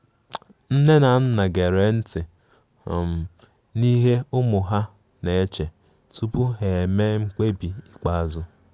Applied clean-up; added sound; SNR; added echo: none; none; none; none.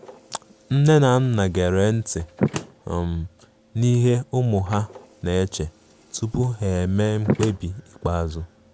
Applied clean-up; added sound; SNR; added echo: none; Slam; 12 dB; none.